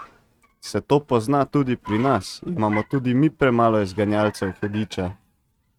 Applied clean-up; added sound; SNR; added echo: neural mask model RNNoise.